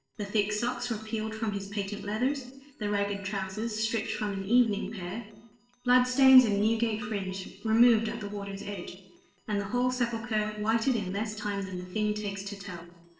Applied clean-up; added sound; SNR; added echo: neural separator model SepFormer DNS4.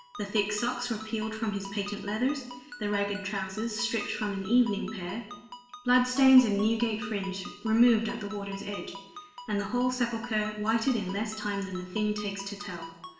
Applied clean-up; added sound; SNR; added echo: none; Ringtone; 17 dB; reverberation time 0.9 s.